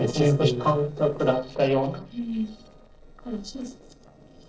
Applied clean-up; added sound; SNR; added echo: neural separator model SepFormer DNS4.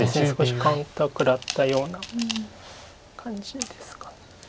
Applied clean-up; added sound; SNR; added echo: none; none; none; none.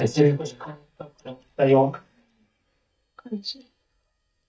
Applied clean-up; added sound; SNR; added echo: neural mask model DeepFilterNet 3.